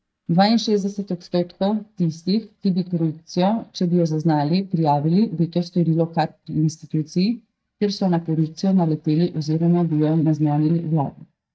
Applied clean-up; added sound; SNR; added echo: neural mask model DeepFilterNet 3.